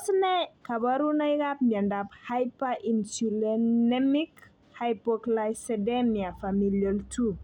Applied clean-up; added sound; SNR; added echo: none; none; none; none.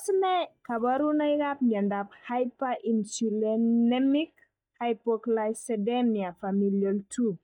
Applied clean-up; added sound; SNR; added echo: neural mask model DeepFilterNet 3.